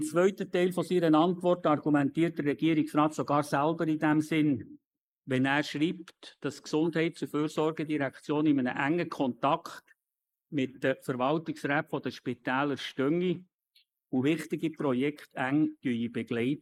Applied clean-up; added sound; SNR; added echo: neural mask model Resemble Enhance denoiser.